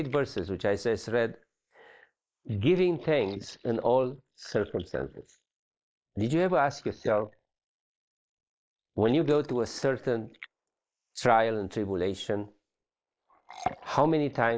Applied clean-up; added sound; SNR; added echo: neural mask model Resemble Enhance denoiser.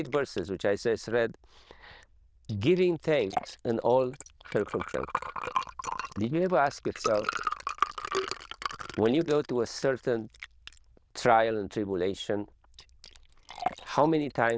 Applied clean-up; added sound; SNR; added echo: neural diffusion model UNIVERSE++.